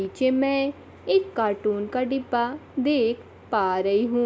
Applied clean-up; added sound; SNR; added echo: none; none; none; none.